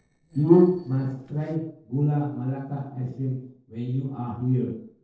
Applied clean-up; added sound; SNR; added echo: neural separator model SepFormer DNS4.